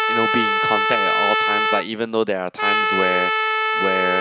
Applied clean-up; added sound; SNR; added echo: none; Trumpet; -4 dB; none.